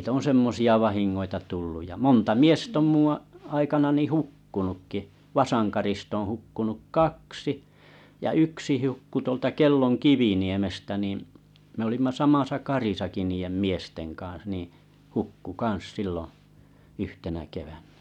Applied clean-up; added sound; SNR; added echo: none; none; none; none.